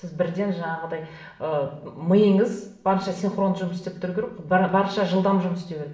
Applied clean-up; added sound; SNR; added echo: none; none; none; reverberation time 0.7 s.